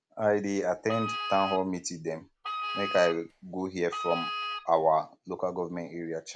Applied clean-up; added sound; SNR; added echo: none; Wind instrument, woodwind instrument; 6 dB; none.